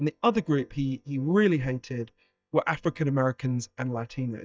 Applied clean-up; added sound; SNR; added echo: neural mask model DeepFilterNet 3.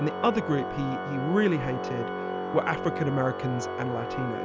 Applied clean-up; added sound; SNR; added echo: none; Organ; 4 dB; none.